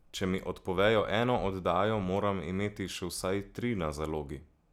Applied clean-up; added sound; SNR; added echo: none; none; none; none.